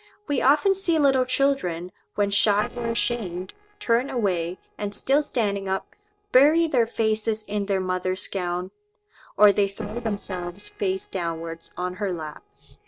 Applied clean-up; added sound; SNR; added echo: neural separator model SepFormer DNS4.